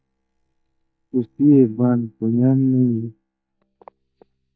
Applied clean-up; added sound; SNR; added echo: neural mask model DeepFilterNet 3.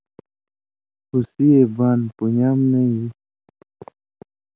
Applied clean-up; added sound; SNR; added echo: none; none; none; none.